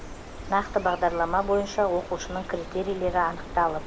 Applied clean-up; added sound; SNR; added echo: none; Bird; 11 dB; none.